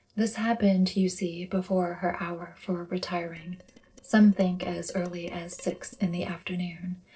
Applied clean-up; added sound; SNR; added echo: neural separator model SepFormer DNS4.